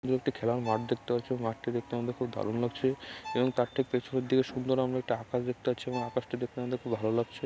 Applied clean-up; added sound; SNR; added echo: none; Bowed string instrument; 16 dB; none.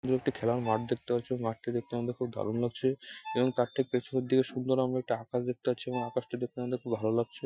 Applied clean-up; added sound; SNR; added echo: classical method Wiener filter.